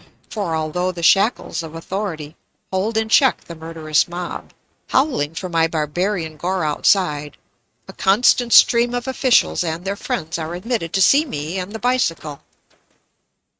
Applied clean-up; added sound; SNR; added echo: neural mask model RNNoise.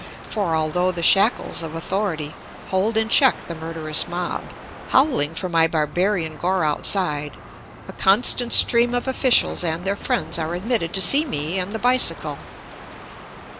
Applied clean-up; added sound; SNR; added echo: none; Crow; 16 dB; none.